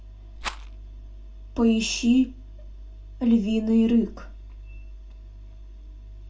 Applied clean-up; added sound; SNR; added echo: none; Rattle; 13 dB; reverberation time 0.2 s.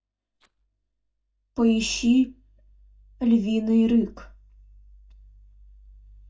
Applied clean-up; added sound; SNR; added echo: neural mask model DeepFilterNet 3.